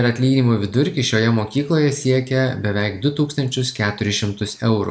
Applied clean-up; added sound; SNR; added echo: none; none; none; none.